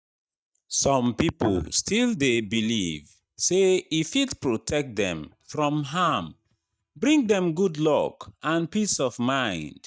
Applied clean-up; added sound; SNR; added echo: neural mask model DeepFilterNet 3.